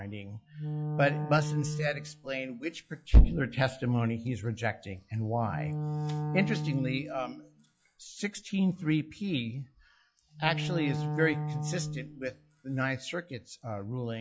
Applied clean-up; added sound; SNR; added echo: classical method log-MMSE.